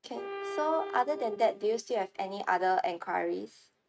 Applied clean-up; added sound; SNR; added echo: neural mask model RNNoise.